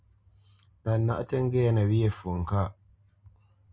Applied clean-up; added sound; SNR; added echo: none; none; none; none.